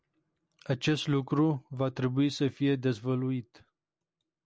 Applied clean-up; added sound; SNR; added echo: none; none; none; none.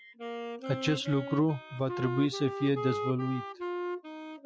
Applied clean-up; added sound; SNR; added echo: classical method Wiener filter.